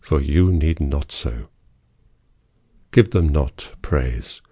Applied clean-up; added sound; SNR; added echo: none; none; none; none.